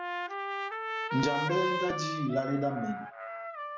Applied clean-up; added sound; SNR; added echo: none; Trumpet; 2 dB; none.